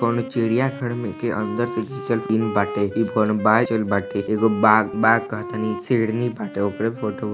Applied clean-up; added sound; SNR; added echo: none; Wind instrument, woodwind instrument; 11 dB; none.